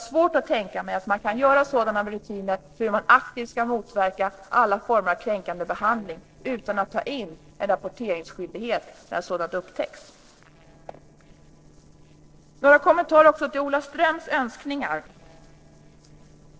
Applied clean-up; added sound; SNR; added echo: neural separator model SepFormer DNS4.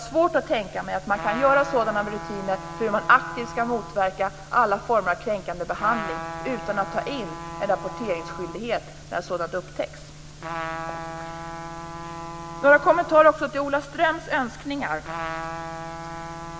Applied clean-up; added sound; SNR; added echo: none; Trumpet; 11 dB; none.